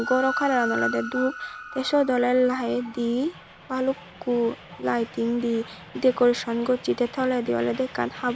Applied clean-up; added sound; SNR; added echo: none; Train; 12 dB; none.